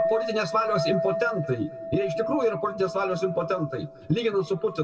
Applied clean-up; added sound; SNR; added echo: none; Chink, clink; 5 dB; reverberation time 1.5 s.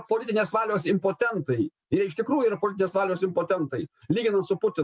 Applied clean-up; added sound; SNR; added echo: none; none; none; none.